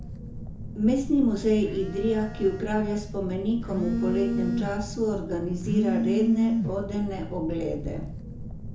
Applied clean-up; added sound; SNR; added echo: none; Telephone; 3 dB; reverberation time 0.6 s.